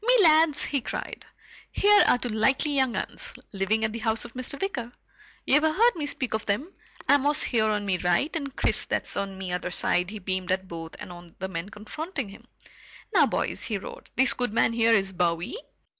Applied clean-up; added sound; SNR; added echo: none; none; none; none.